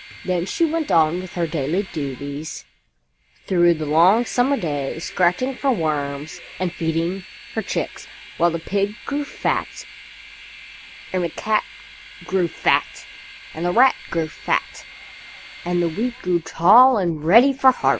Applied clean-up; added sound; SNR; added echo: none; Train; 19 dB; none.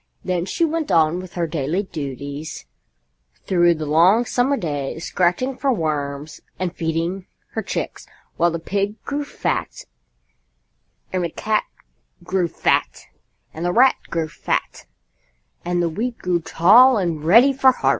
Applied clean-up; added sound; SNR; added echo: none; none; none; none.